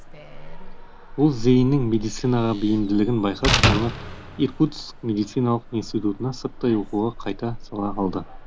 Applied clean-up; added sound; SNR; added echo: none; Slam; 5 dB; none.